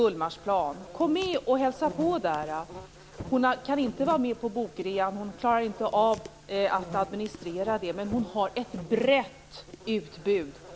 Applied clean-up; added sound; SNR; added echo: none; Insect; 16 dB; none.